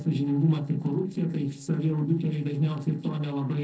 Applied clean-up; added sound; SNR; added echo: neural separator model SepFormer DNS4.